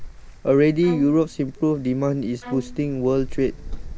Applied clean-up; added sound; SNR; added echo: none; Wind + Bowed string instrument; 12 dB; none.